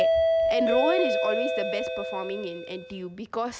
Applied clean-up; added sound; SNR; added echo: none; Doorbell; -5 dB; none.